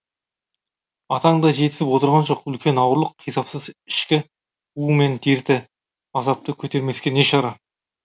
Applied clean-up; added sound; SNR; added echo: none; none; none; none.